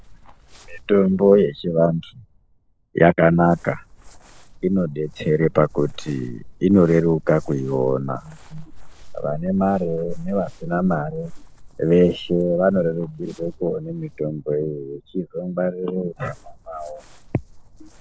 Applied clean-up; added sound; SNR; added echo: neural separator model SepFormer DNS4.